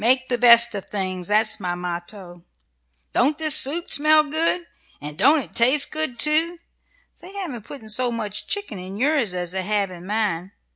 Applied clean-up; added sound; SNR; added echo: none; none; none; none.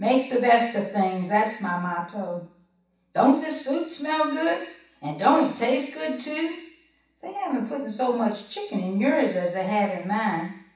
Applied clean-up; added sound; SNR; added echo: none; none; none; reverberation time 0.7 s.